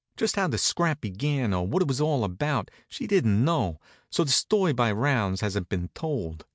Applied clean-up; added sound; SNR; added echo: none; none; none; none.